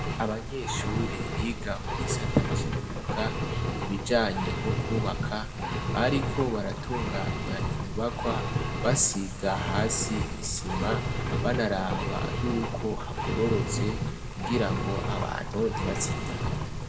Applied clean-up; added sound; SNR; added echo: none; Engine; -1 dB; reverberation time 1.7 s.